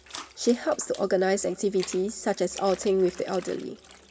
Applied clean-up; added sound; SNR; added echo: none; Trickle, dribble / Splash, splatter; 19 dB; reverberation time 1.1 s.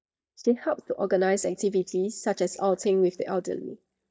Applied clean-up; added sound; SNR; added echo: neural mask model DeepFilterNet 3.